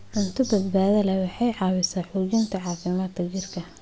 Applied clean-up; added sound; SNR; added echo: none; none; none; none.